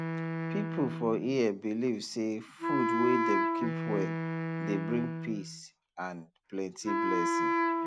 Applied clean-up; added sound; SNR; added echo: none; Wind instrument, woodwind instrument; -1 dB; none.